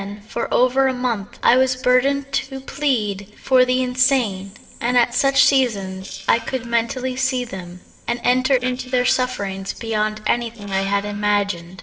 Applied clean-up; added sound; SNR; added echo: neural separator model SepFormer DNS4.